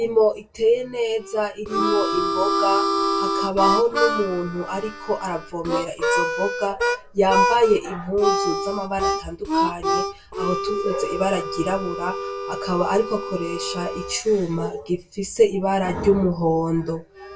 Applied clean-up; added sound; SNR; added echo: none; Harmonica; 2 dB; reverberation time 0.1 s.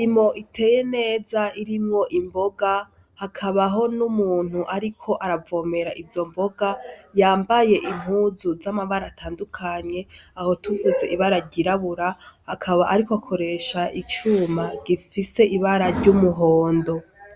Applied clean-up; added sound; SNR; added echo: none; none; none; none.